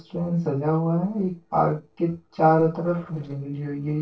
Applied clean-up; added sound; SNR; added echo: neural separator model SepFormer DNS4.